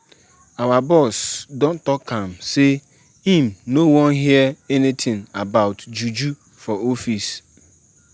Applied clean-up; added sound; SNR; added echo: none; none; none; none.